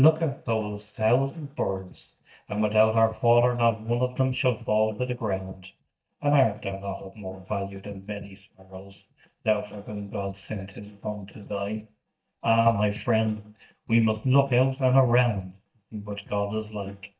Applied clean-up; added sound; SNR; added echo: neural mask model DeepFilterNet 3.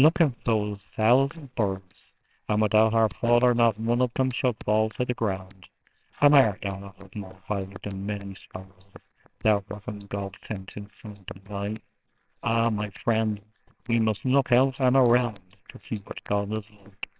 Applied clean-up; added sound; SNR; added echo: neural separator model SepFormer WHAMR!.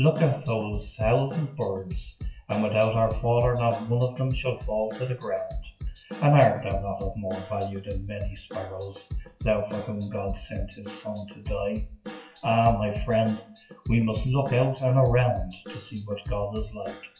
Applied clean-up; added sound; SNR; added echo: classical method WPE with log-MMSE.